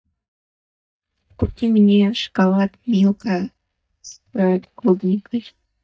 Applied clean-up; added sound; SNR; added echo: neural mask model DeepFilterNet 3.